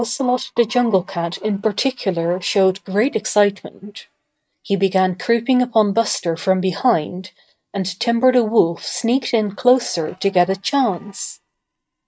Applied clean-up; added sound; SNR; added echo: neural mask model RNNoise.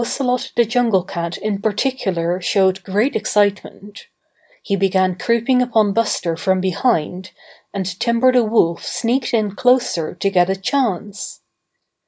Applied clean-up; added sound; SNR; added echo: none; none; none; none.